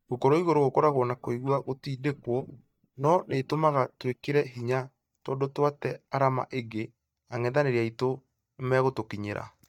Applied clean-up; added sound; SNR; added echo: neural mask model DeepFilterNet 3.